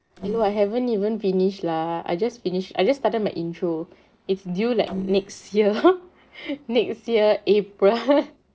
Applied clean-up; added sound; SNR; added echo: neural separator model SepFormer DNS4.